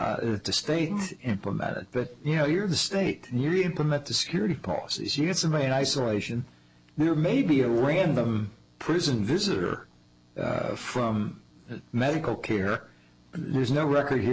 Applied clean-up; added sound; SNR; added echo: none; none; none; none.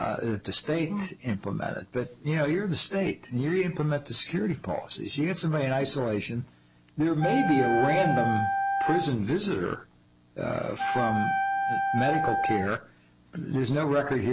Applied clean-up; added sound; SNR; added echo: none; Wind instrument, woodwind instrument; 1 dB; none.